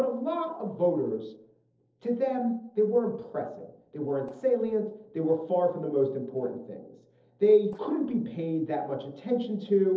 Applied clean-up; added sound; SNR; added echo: neural separator model SepFormer DNS4.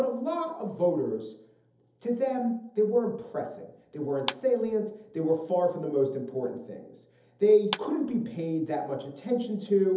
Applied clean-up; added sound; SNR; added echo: none; Clapping; 10 dB; reverberation time 0.7 s.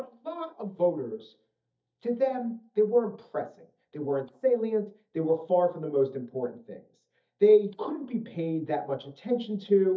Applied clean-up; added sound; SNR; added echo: neural mask model DeepFilterNet 3.